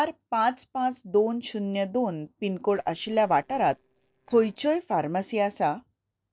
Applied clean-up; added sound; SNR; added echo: neural separator model SepFormer DNS4.